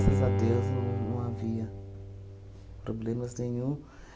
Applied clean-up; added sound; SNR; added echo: none; Bowed string instrument; 0 dB; none.